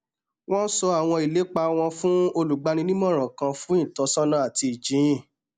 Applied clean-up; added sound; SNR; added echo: none; none; none; none.